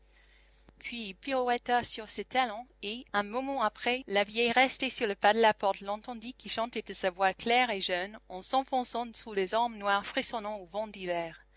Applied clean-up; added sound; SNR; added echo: none; none; none; none.